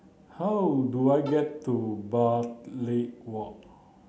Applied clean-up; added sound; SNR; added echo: none; Bowed string instrument; 14 dB; none.